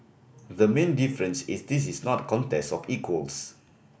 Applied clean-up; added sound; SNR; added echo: none; none; none; none.